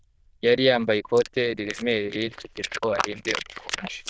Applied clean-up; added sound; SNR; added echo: neural diffusion model UNIVERSE++.